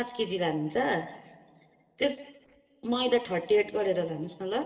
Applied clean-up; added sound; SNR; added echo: neural separator model SepFormer DNS4.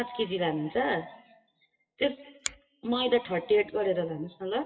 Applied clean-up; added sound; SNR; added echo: classical method WPE with log-MMSE.